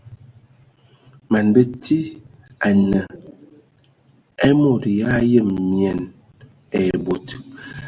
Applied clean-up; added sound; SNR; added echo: none; none; none; none.